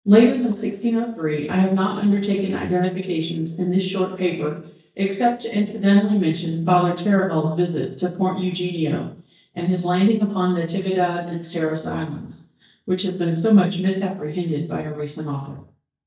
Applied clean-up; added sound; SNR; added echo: neural mask model DeepFilterNet 3.